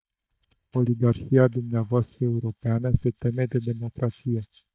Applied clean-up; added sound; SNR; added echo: neural mask model DeepFilterNet 3.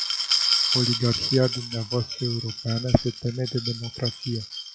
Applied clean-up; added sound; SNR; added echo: classical method log-MMSE.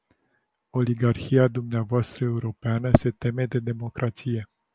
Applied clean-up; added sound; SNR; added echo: none; none; none; none.